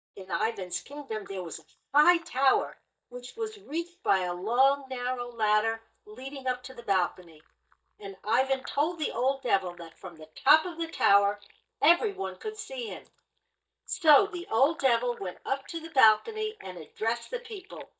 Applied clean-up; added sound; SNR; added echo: neural mask model DeepFilterNet 3.